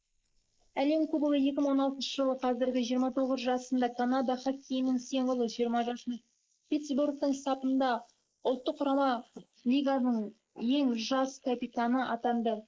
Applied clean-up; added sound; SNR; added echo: neural mask model Resemble Enhance denoiser.